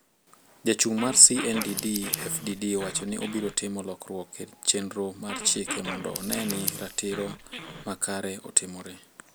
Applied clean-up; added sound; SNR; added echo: none; Growling + Scissors; 11 dB; none.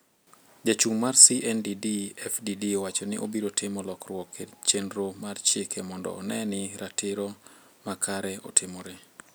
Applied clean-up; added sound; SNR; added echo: none; none; none; none.